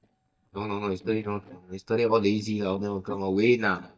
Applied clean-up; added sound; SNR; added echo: neural mask model DeepFilterNet 3.